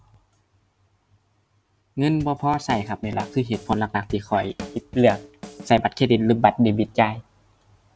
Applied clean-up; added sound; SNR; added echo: none; Drum / Drum kit; 15 dB; none.